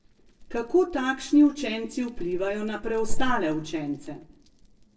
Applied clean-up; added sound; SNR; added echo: neural separator model SepFormer DNS4.